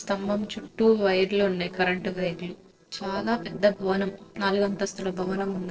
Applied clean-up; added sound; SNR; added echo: neural separator model SepFormer DNS4.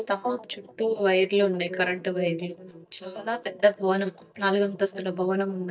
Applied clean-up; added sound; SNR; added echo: neural mask model DeepFilterNet 3.